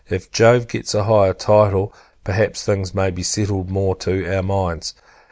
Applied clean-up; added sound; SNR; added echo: none; none; none; none.